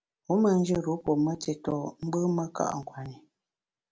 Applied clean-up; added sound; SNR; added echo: none; none; none; none.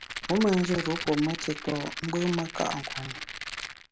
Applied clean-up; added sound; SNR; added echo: none; Rattle; 8 dB; none.